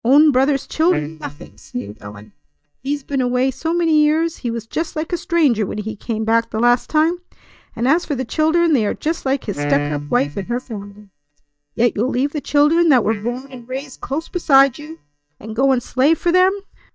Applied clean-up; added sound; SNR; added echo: neural mask model DeepFilterNet 3.